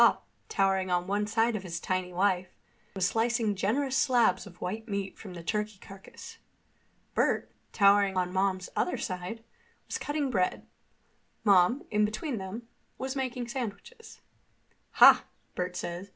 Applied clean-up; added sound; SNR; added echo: none; none; none; none.